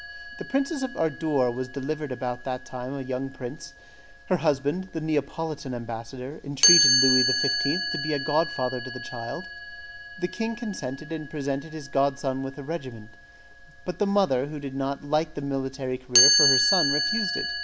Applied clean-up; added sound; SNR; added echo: none; Chime; 1 dB; none.